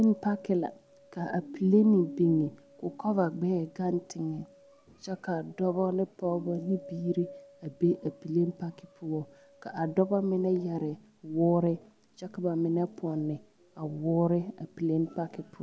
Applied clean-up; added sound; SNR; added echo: none; none; none; none.